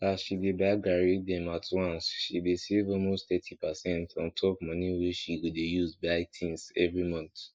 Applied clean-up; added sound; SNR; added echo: neural mask model Resemble Enhance denoiser.